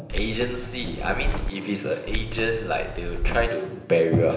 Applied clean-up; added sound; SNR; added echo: none; Keys jangling; 3 dB; reverberation time 0.9 s.